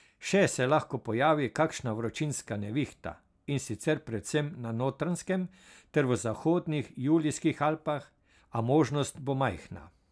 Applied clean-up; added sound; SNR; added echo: none; none; none; none.